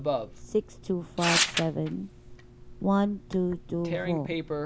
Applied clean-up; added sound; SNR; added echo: none; Tearing; 3 dB; none.